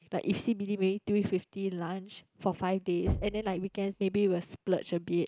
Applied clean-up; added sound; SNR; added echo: none; Knock; 12 dB; none.